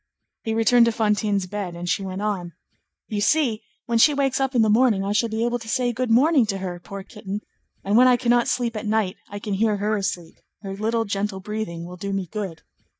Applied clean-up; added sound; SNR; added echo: neural mask model DeepFilterNet 3.